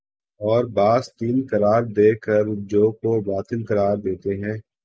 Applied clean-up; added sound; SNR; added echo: none; none; none; none.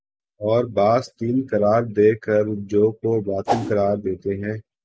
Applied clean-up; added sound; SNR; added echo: none; Whoosh, swoosh, swish; 3 dB; none.